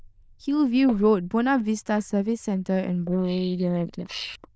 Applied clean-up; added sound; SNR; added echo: neural diffusion model UNIVERSE++.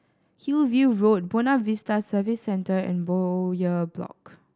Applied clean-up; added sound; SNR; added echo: none; none; none; none.